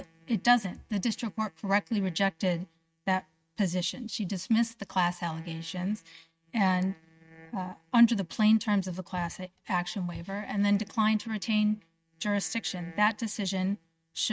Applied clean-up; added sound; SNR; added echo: neural mask model RNNoise.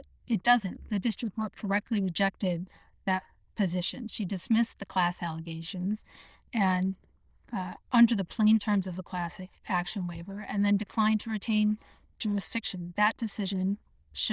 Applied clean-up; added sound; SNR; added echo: neural diffusion model UNIVERSE++.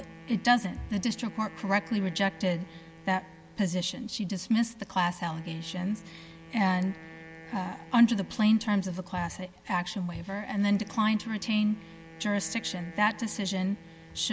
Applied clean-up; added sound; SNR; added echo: none; Wind instrument, woodwind instrument; 20 dB; none.